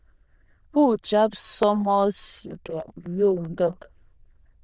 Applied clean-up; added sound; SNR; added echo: neural diffusion model UNIVERSE++.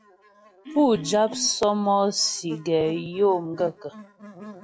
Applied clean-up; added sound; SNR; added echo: classical method log-MMSE.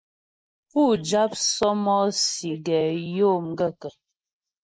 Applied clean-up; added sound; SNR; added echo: neural mask model Resemble Enhance denoiser.